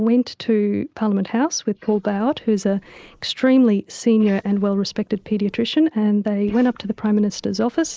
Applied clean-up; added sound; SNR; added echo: neural mask model Resemble Enhance denoiser.